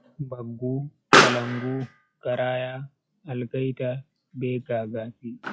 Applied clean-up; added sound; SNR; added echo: classical method log-MMSE.